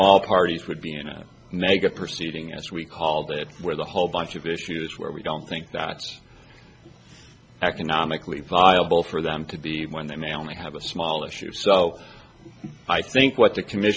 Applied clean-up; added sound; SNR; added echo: none; none; none; none.